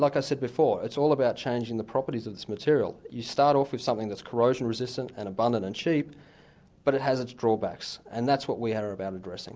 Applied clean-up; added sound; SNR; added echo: none; none; none; none.